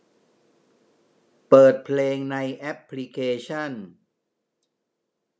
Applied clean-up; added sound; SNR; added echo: none; none; none; none.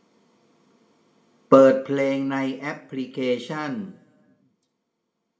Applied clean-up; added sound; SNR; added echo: none; none; none; reverberation time 0.6 s.